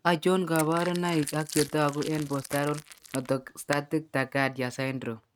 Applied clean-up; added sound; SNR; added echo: neural mask model RNNoise.